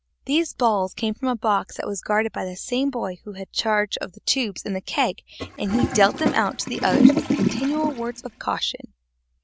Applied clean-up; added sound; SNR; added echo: none; Toilet flush; -2 dB; none.